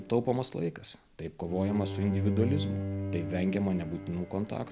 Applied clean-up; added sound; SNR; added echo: none; Bowed string instrument; 4 dB; none.